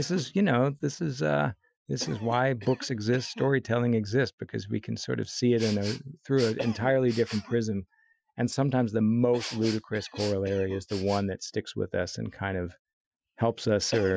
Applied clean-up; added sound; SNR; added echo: classical method Wiener filter.